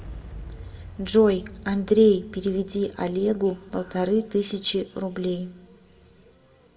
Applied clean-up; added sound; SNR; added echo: none; Boom; 19 dB; reverberation time 0.6 s.